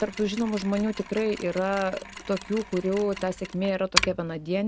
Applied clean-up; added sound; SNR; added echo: none; Mechanisms; 8 dB; none.